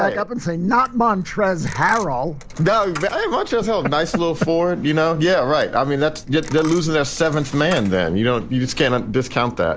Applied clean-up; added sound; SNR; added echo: none; Coin (dropping); 17 dB; none.